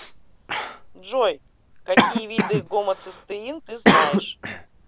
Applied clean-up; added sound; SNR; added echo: none; Cough; -4 dB; none.